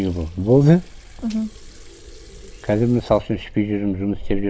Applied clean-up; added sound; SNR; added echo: none; Sink (filling or washing) / Water tap, faucet; 14 dB; none.